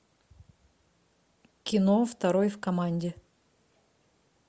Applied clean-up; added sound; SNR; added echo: none; none; none; none.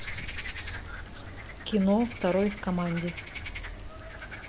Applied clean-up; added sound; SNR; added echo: none; Frog; 7 dB; none.